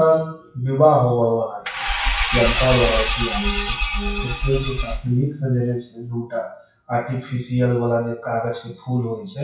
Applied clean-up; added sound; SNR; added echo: classical method WPE with log-MMSE.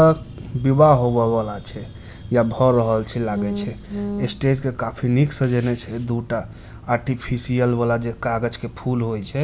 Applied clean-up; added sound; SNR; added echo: none; none; none; none.